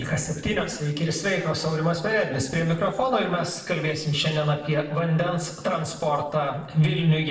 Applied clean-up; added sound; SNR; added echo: neural separator model SepFormer DNS4.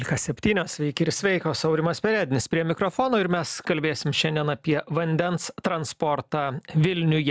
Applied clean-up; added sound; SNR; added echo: none; none; none; none.